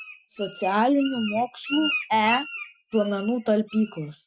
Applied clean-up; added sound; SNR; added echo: none; Bird; 10 dB; none.